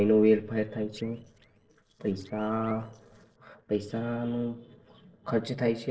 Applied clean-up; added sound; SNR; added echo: neural separator model SepFormer DNS4.